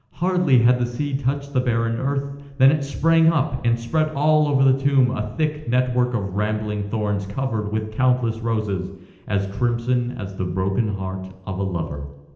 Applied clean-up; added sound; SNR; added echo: none; none; none; reverberation time 0.9 s.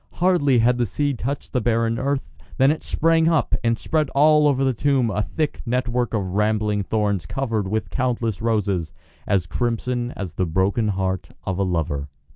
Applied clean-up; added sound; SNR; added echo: none; none; none; none.